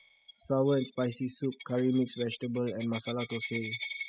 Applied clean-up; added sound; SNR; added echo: classical method spectral subtraction.